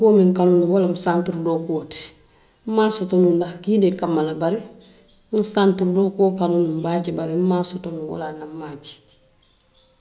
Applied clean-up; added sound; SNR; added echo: none; none; none; none.